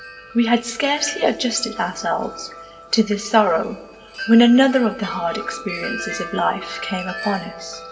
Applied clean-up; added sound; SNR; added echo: none; Wind chime; 14 dB; reverberation time 2.3 s.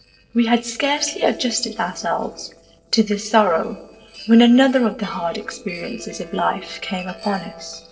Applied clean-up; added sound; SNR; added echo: neural separator model SepFormer DNS4.